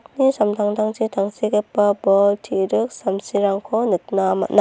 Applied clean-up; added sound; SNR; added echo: none; none; none; none.